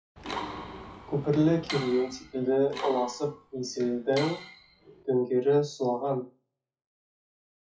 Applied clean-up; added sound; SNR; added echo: classical method WPE with log-MMSE.